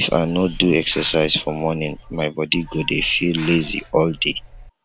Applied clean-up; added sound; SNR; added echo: none; Hiss; 16 dB; none.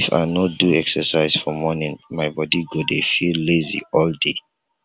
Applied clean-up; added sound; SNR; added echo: none; none; none; none.